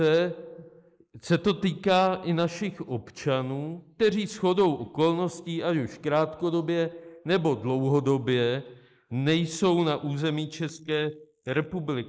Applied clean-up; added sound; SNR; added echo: neural mask model Resemble Enhance denoiser.